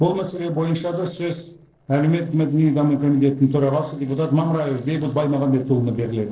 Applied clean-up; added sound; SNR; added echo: neural separator model SepFormer DNS4.